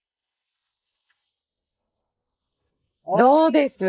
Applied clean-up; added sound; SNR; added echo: neural mask model Resemble Enhance denoiser.